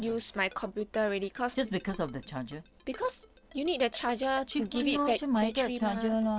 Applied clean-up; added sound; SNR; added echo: neural separator model SepFormer DNS4.